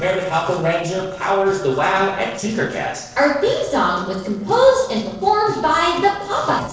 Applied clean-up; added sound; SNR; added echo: neural separator model SepFormer DNS4.